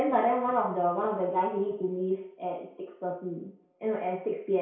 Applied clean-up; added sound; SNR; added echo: none; none; none; reverberation time 0.6 s.